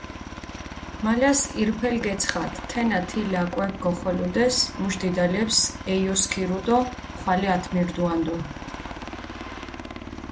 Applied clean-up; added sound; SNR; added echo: none; Aircraft; 11 dB; none.